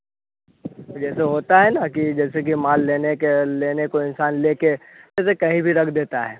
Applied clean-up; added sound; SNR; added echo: none; none; none; none.